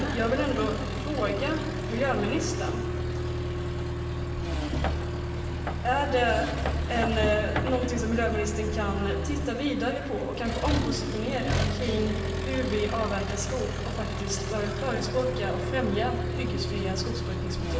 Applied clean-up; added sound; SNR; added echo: none; Accelerating, revving, vroom; 0 dB; reverberation time 1.3 s.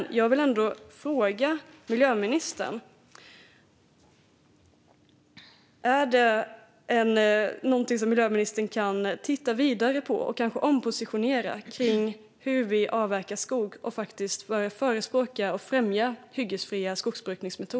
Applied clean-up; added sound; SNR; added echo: none; none; none; none.